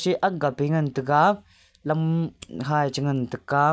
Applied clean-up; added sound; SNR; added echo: none; none; none; none.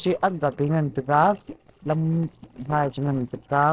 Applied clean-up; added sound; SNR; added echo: neural separator model SepFormer DNS4.